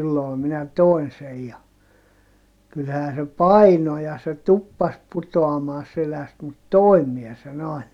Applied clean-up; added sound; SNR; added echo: none; none; none; none.